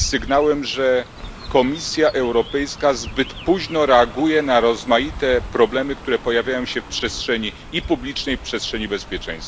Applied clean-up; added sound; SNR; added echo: none; Chirp, tweet; 14 dB; none.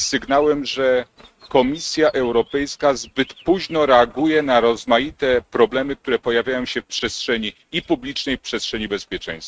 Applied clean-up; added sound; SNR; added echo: neural mask model RNNoise.